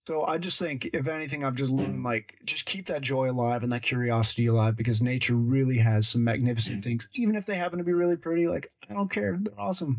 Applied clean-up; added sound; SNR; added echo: neural mask model DeepFilterNet 3.